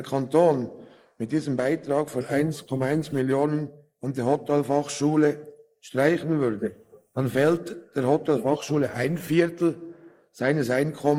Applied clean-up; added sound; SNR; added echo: neural mask model Resemble Enhance denoiser.